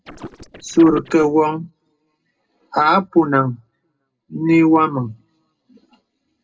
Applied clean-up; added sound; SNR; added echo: neural separator model SepFormer DNS4.